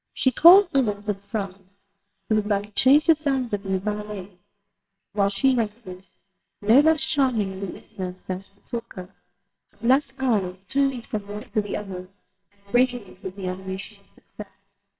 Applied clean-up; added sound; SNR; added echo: neural separator model SepFormer WHAMR!.